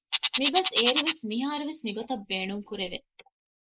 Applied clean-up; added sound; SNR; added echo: neural mask model Resemble Enhance denoiser.